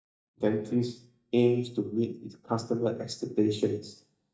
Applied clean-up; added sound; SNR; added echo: neural mask model DeepFilterNet 3.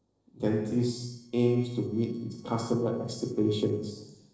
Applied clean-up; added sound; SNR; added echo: neural separator model SepFormer DNS4.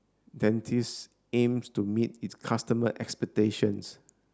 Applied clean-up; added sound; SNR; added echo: none; none; none; none.